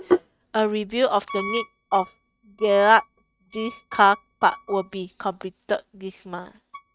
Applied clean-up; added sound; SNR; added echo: neural mask model RNNoise.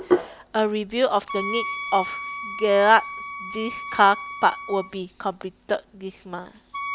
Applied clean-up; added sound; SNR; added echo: none; Hands + Wind instrument, woodwind instrument; 7 dB; none.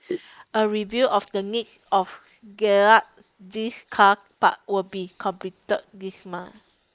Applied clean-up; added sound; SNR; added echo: neural mask model Resemble Enhance denoiser.